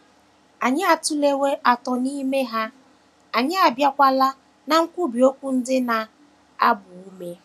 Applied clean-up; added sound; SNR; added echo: none; none; none; none.